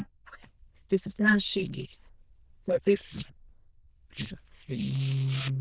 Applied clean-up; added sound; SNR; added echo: neural diffusion model UNIVERSE++.